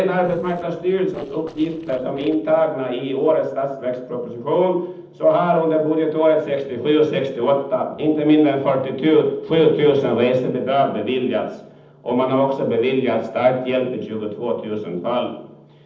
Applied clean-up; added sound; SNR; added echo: neural separator model SepFormer DNS4.